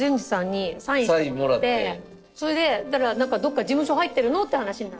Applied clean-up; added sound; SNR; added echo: neural separator model SepFormer DNS4.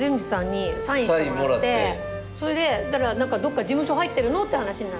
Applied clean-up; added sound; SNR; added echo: none; Wind instrument, woodwind instrument; 11 dB; none.